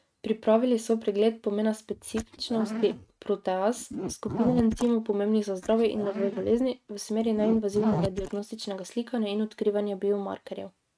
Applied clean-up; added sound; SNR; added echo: neural mask model RNNoise.